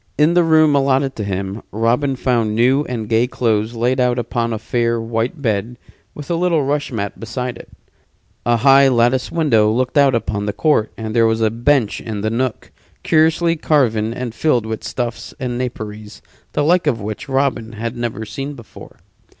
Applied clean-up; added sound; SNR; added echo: none; none; none; none.